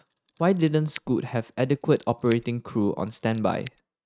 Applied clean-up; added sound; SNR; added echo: neural mask model RNNoise.